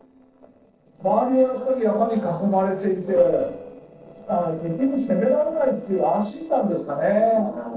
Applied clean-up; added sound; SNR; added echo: neural separator model SepFormer DNS4.